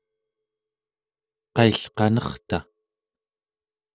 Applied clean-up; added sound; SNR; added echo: neural mask model DeepFilterNet 3.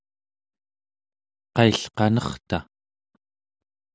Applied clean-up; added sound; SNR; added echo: none; none; none; none.